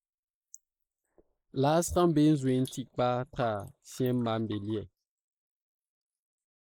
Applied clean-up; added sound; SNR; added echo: neural mask model Resemble Enhance denoiser.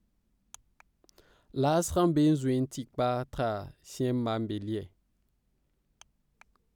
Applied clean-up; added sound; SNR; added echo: none; none; none; none.